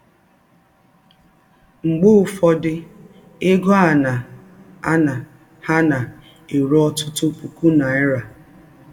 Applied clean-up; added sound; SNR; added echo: none; none; none; reverberation time 0.3 s.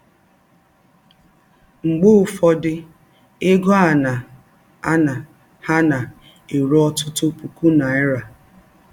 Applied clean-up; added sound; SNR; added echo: none; none; none; none.